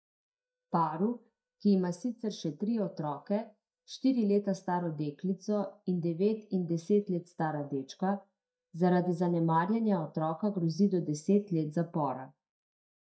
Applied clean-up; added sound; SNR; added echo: neural mask model DeepFilterNet 3.